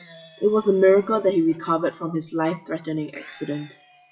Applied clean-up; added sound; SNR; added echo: classical method WPE with log-MMSE.